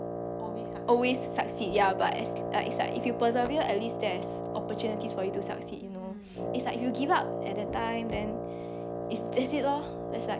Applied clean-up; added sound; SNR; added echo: none; Wind instrument, woodwind instrument; 4 dB; none.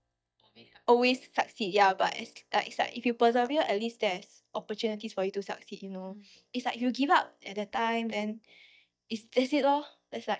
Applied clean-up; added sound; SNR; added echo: neural mask model DeepFilterNet 3.